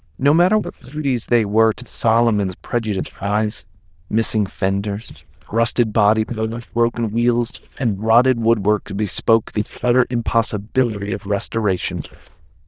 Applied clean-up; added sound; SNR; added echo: neural diffusion model UNIVERSE++.